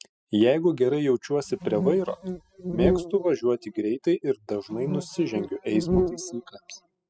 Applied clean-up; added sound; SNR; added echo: classical method spectral subtraction.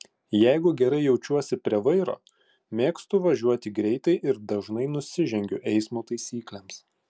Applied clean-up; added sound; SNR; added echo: none; none; none; none.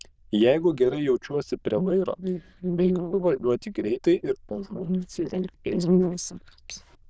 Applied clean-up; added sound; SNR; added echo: neural diffusion model UNIVERSE++.